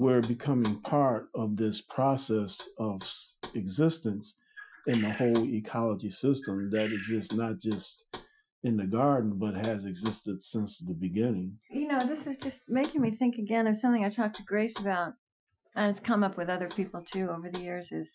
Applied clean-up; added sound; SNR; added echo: classical method Wiener filter.